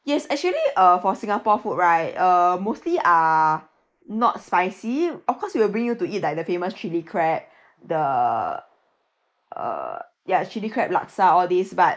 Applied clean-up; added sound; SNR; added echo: neural mask model Resemble Enhance denoiser.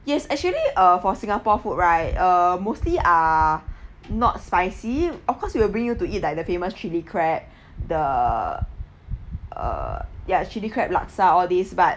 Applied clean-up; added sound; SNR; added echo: none; none; none; none.